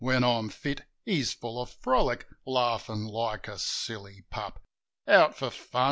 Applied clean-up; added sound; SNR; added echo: none; none; none; none.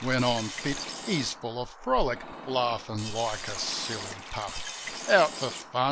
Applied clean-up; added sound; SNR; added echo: none; Liquid; 9 dB; none.